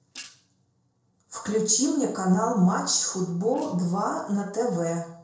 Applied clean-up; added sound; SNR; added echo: neural separator model SepFormer DNS4.